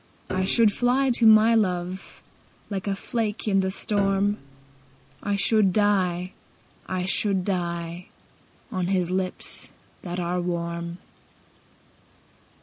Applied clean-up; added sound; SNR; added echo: none; Piano; 16 dB; none.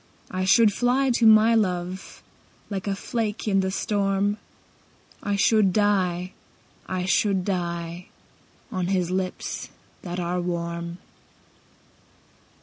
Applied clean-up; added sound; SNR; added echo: none; none; none; none.